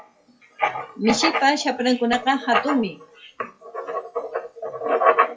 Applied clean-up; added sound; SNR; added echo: classical method WPE with log-MMSE.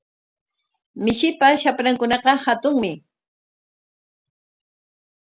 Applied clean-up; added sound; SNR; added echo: none; none; none; none.